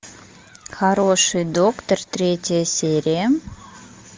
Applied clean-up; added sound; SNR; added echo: none; none; none; none.